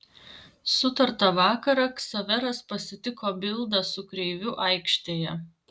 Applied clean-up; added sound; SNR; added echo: none; none; none; none.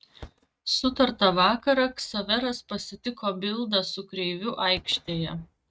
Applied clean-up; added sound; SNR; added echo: neural mask model RNNoise.